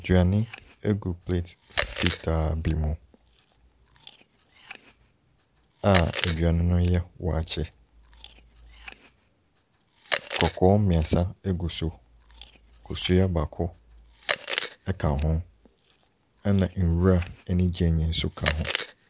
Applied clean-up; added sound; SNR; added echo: none; Chewing, mastication; 10 dB; none.